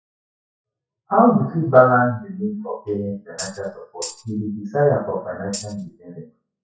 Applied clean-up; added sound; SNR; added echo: classical method WPE with log-MMSE.